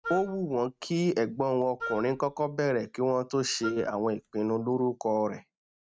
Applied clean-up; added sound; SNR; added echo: neural mask model RNNoise.